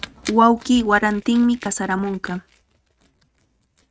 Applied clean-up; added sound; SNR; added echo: neural mask model RNNoise.